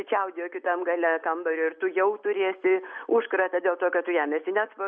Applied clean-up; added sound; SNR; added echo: none; none; none; none.